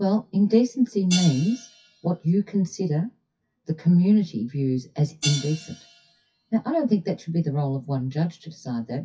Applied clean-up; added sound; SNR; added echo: classical method WPE with log-MMSE.